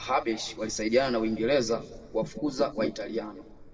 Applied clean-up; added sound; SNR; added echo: none; Aircraft; 19 dB; reverberation time 1.5 s.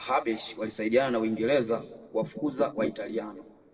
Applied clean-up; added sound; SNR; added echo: neural separator model SepFormer DNS4.